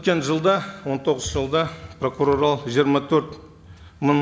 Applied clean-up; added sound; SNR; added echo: none; none; none; none.